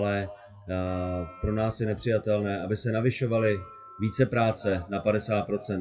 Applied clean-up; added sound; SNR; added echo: classical method WPE with log-MMSE.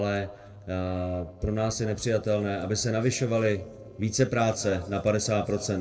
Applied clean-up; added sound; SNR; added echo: neural separator model SepFormer DNS4.